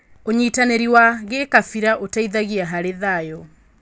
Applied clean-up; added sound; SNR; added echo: none; none; none; none.